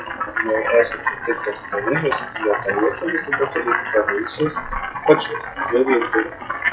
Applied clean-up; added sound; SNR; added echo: classical method WPE with log-MMSE.